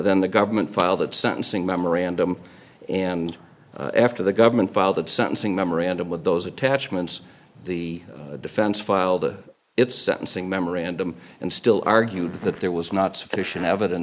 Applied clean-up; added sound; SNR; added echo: neural mask model Resemble Enhance denoiser.